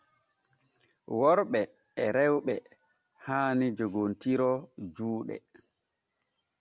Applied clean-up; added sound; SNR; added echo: none; none; none; none.